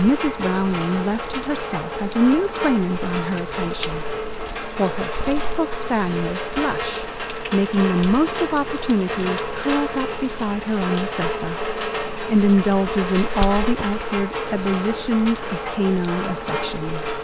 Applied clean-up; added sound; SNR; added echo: none; Rain; 3 dB; none.